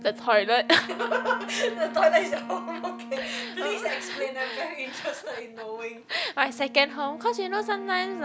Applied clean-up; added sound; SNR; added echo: none; Wind instrument, woodwind instrument; 14 dB; none.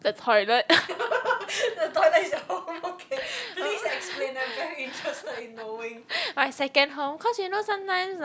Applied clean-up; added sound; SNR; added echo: none; none; none; none.